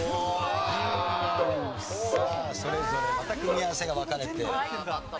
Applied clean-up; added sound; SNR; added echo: none; Bowed string instrument; 5 dB; none.